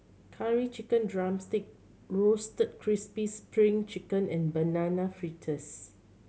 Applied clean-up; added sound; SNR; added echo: none; none; none; none.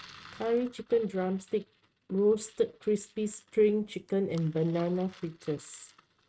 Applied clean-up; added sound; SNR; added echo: neural mask model RNNoise.